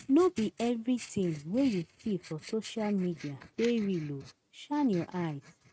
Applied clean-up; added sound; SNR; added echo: neural mask model RNNoise.